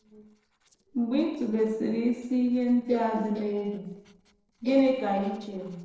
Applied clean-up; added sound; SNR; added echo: neural separator model SepFormer DNS4.